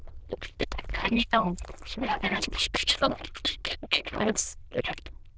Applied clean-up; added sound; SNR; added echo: neural diffusion model UNIVERSE++.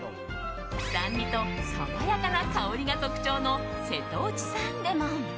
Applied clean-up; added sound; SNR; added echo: none; none; none; none.